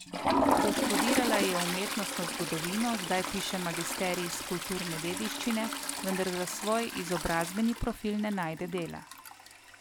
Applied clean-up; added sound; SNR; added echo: none; Toilet flush; 0 dB; none.